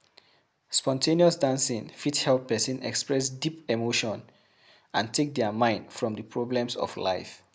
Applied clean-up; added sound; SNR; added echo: none; none; none; none.